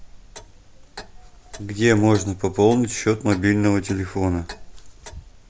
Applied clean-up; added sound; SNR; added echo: none; Clock; 19 dB; none.